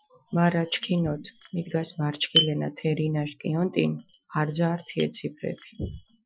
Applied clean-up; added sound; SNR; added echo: classical method Wiener filter.